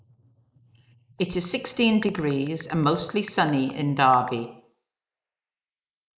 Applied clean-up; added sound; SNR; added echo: neural mask model Resemble Enhance denoiser.